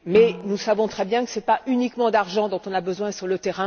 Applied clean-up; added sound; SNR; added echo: none; Drum; 17 dB; none.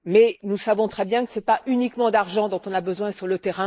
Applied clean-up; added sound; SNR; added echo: neural mask model Resemble Enhance denoiser.